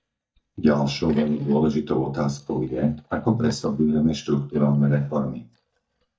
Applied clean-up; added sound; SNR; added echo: neural mask model DeepFilterNet 3.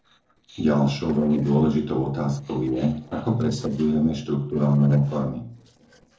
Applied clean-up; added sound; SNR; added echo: neural separator model SepFormer DNS4.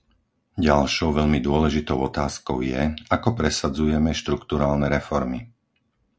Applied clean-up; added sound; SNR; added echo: none; none; none; none.